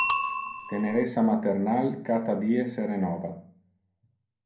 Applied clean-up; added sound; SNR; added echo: none; Bicycle bell; -1 dB; reverberation time 0.6 s.